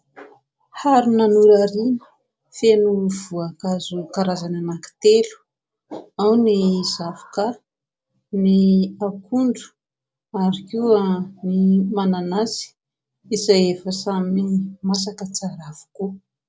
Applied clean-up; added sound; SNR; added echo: none; none; none; none.